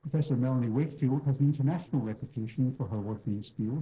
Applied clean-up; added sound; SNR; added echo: neural separator model SepFormer DNS4.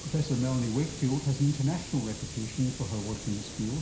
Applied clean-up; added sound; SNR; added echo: none; Hiss; 10 dB; reverberation time 0.5 s.